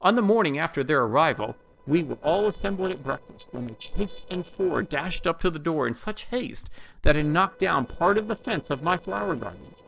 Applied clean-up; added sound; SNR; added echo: neural separator model SepFormer DNS4.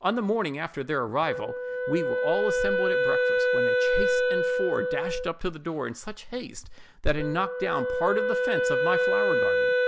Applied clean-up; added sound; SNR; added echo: none; Wind instrument, woodwind instrument; -4 dB; none.